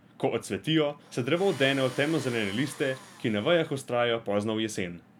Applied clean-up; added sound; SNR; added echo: none; Tools; 18 dB; none.